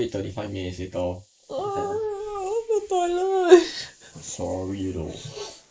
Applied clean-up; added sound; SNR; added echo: neural mask model Resemble Enhance denoiser.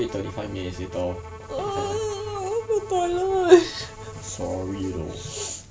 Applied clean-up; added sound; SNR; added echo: none; Bowed string instrument; 17 dB; none.